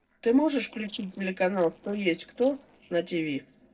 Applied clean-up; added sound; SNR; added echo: neural separator model SepFormer DNS4.